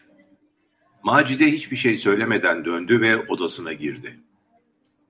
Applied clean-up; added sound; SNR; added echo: none; none; none; none.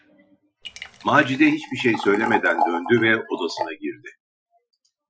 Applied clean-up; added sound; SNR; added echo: classical method Wiener filter.